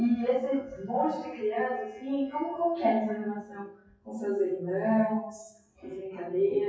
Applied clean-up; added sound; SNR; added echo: classical method WPE with log-MMSE.